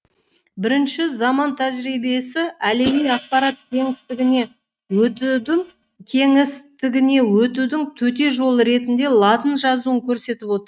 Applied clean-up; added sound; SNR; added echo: neural mask model RNNoise.